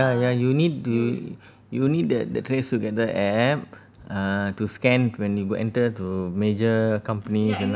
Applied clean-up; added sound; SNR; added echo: none; none; none; none.